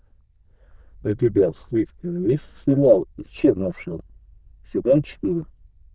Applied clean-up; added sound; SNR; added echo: neural diffusion model UNIVERSE++.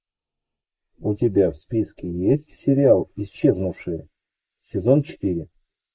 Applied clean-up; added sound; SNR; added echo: neural mask model Resemble Enhance denoiser.